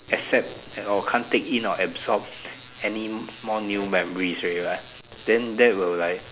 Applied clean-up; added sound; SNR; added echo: none; none; none; none.